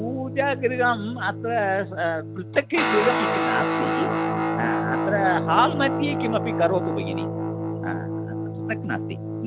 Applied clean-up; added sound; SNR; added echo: none; Guitar; 0 dB; none.